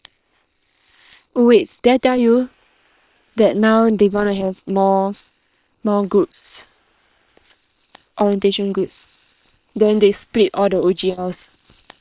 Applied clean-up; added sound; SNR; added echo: neural separator model SepFormer WHAM!.